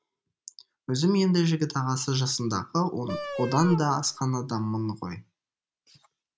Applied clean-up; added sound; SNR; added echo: none; Wind instrument, woodwind instrument; 10 dB; none.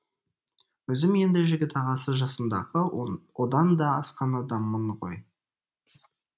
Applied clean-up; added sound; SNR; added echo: none; none; none; none.